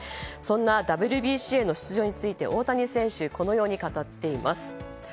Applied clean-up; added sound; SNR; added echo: none; none; none; none.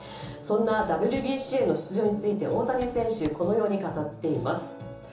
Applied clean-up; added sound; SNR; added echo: none; Drawer open or close; 20 dB; reverberation time 1.2 s.